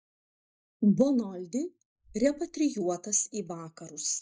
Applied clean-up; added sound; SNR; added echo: neural mask model Resemble Enhance denoiser.